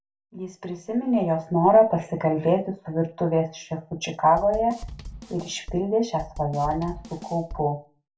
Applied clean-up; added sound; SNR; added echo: none; Drum / Drum kit; 15 dB; reverberation time 0.3 s.